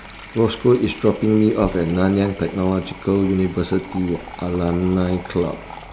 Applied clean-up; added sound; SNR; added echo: none; Sink (filling or washing) / Water tap, faucet; 17 dB; none.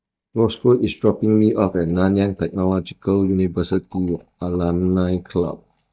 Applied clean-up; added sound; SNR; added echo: neural mask model DeepFilterNet 3.